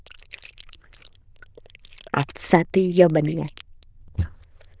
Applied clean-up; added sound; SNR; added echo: neural diffusion model UNIVERSE++.